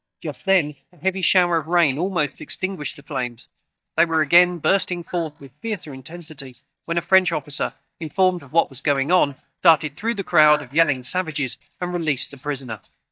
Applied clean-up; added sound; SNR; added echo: neural mask model DeepFilterNet 3.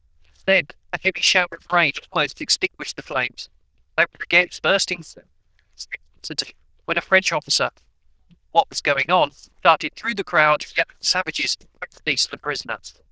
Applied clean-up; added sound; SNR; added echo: neural diffusion model UNIVERSE++.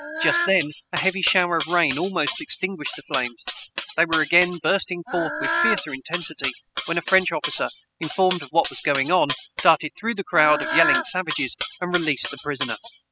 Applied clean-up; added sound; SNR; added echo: classical method spectral subtraction.